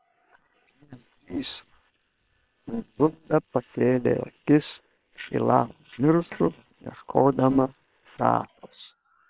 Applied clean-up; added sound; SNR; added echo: neural separator model SepFormer WHAM!.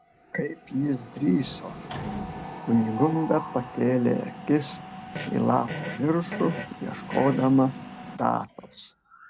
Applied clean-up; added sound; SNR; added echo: none; Fart + Mechanisms; 11 dB; none.